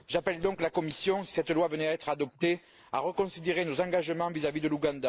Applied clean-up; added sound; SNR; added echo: neural mask model Resemble Enhance denoiser.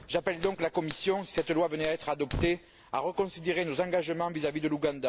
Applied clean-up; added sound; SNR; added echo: none; Fire; 12 dB; none.